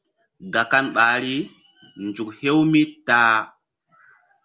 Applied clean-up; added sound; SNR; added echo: none; none; none; none.